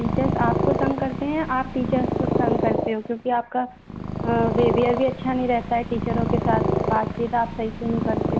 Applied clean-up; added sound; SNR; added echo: none; Purr; 1 dB; none.